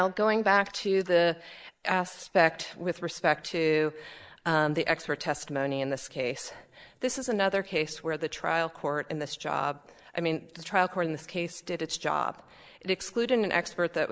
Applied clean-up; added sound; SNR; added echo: neural mask model Resemble Enhance denoiser.